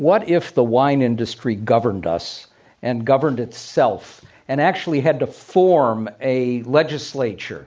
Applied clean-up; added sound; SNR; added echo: none; none; none; none.